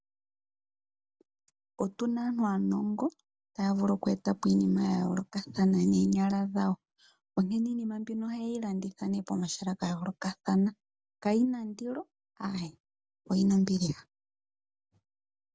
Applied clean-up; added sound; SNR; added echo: none; none; none; none.